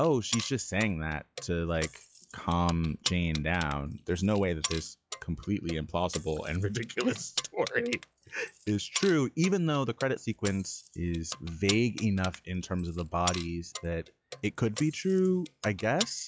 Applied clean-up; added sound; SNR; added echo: classical method log-MMSE.